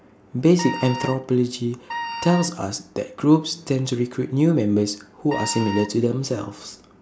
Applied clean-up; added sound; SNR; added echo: none; Wind instrument, woodwind instrument; 11 dB; none.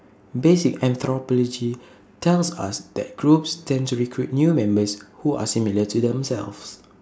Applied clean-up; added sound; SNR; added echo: none; none; none; none.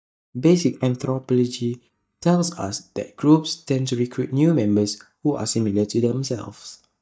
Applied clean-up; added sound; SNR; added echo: neural mask model DeepFilterNet 3.